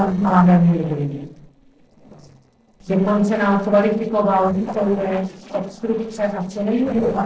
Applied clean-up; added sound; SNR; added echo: neural separator model SepFormer DNS4.